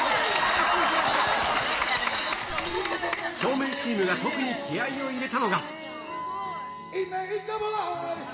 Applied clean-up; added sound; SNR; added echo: none; Wind instrument, woodwind instrument; 17 dB; none.